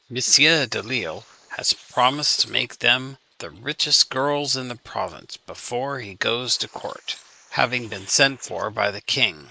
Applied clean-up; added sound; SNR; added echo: neural mask model Resemble Enhance denoiser.